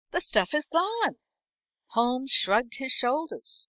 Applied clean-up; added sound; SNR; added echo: neural mask model Resemble Enhance denoiser.